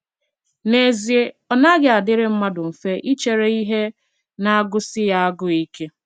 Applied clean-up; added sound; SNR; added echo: none; none; none; none.